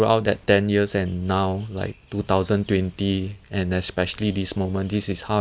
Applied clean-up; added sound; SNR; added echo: none; none; none; none.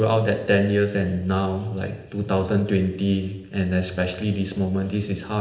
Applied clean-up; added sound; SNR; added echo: none; none; none; reverberation time 0.8 s.